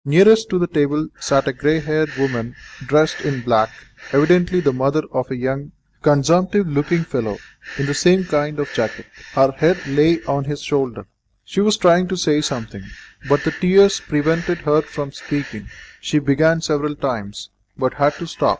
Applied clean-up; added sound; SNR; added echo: neural mask model DeepFilterNet 3.